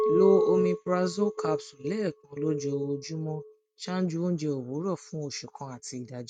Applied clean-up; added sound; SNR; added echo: neural mask model RNNoise.